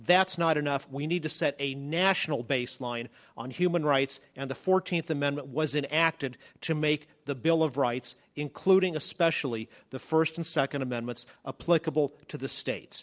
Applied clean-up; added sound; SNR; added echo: none; none; none; none.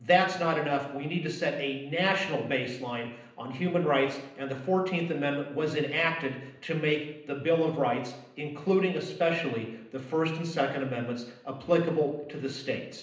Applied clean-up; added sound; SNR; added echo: none; none; none; reverberation time 0.8 s.